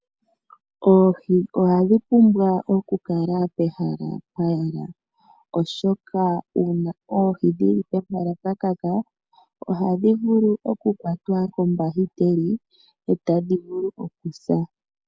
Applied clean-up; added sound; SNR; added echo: none; none; none; none.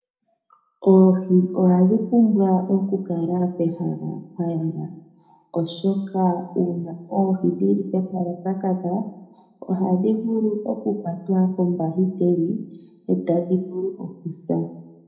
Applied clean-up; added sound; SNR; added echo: none; none; none; reverberation time 0.9 s.